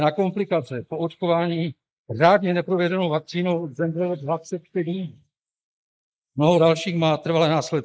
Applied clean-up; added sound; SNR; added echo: neural mask model Resemble Enhance denoiser.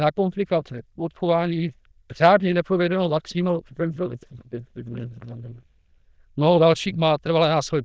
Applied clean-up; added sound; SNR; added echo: neural diffusion model UNIVERSE++.